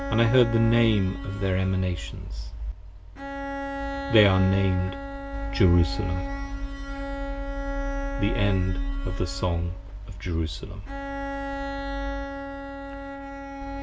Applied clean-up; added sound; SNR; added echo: none; Bowed string instrument; 9 dB; none.